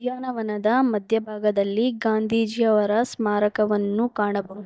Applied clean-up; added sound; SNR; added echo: neural mask model DeepFilterNet 3.